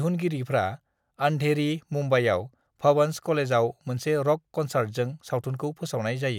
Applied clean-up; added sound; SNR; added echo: none; none; none; none.